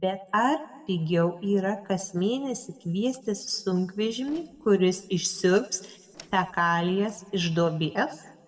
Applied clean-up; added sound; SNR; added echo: neural separator model SepFormer DNS4.